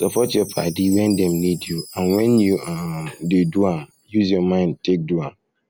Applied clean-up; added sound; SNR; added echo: none; Chime; 19 dB; none.